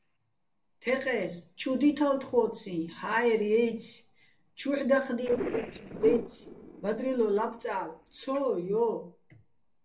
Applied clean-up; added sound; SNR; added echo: neural separator model SepFormer DNS4.